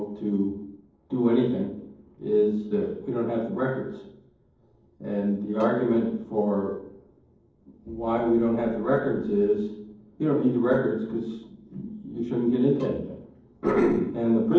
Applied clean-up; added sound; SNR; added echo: neural separator model SepFormer DNS4.